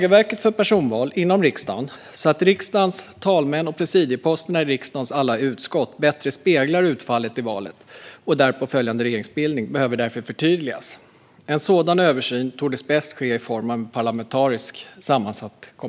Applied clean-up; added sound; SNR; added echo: none; none; none; none.